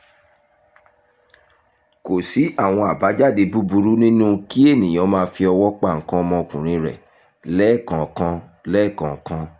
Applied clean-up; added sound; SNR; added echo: none; none; none; none.